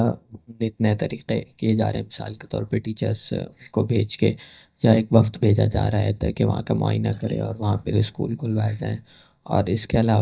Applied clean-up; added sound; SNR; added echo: neural mask model DeepFilterNet 3.